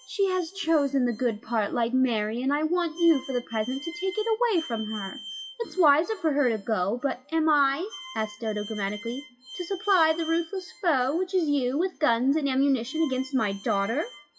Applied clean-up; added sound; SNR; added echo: classical method WPE with log-MMSE.